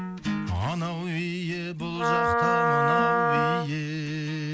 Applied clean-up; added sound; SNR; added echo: none; Wind instrument, woodwind instrument; -5 dB; none.